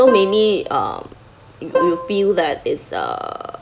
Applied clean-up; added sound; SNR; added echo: none; Plucked string instrument; 7 dB; none.